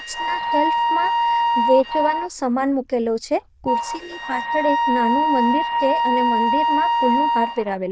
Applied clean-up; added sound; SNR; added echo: neural diffusion model UNIVERSE++.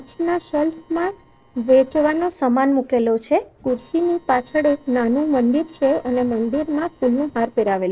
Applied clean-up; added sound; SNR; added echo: neural separator model SepFormer DNS4.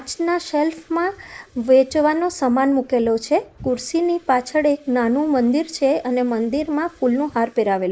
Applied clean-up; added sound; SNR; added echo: neural mask model Resemble Enhance denoiser.